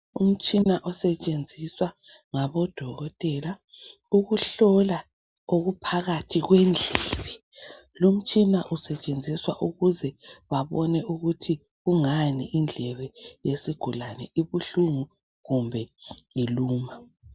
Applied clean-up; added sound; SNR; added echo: none; none; none; none.